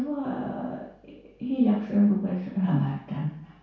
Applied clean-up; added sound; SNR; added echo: none; none; none; reverberation time 0.6 s.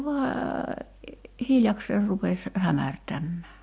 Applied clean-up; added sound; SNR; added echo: none; none; none; none.